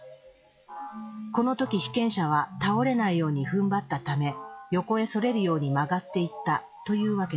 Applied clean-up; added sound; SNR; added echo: classical method log-MMSE.